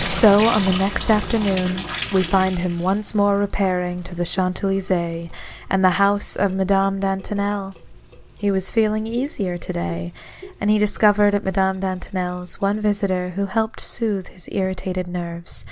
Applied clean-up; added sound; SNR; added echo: none; Drip / Sink (filling or washing); 13 dB; none.